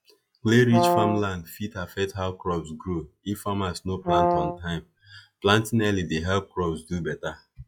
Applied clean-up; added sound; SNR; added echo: classical method log-MMSE.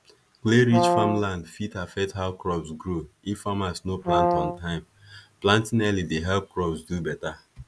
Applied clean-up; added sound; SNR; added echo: none; Brass instrument; 0 dB; none.